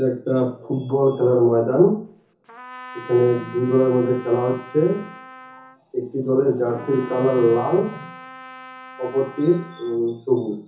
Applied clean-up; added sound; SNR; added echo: none; Trumpet; 19 dB; reverberation time 0.6 s.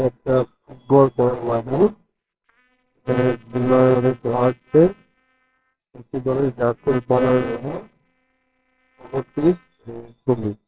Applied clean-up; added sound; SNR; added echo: neural separator model SepFormer WHAMR!.